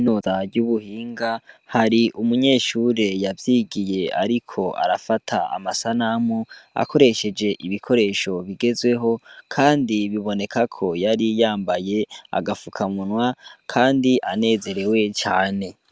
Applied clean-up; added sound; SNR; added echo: none; none; none; none.